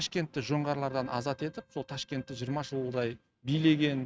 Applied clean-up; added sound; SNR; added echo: neural mask model RNNoise.